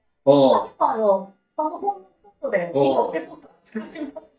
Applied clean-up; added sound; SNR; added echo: neural mask model DeepFilterNet 3.